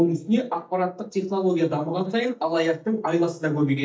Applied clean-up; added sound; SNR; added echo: neural mask model DeepFilterNet 3.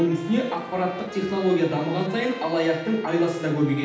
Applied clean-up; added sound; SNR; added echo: none; Trumpet; 17 dB; reverberation time 0.8 s.